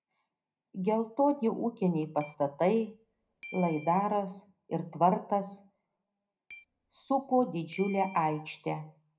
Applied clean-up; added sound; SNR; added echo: none; Keyboard (musical); 17 dB; reverberation time 0.3 s.